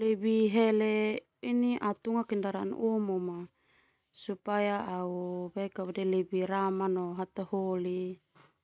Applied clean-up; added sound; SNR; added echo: none; none; none; none.